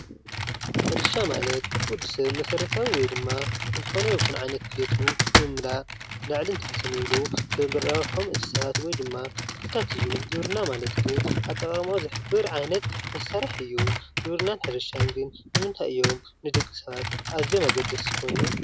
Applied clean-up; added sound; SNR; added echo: none; Computer keyboard; -1 dB; none.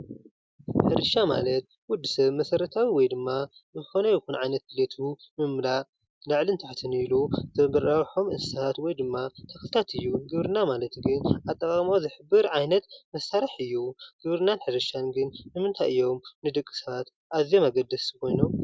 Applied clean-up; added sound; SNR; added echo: none; none; none; none.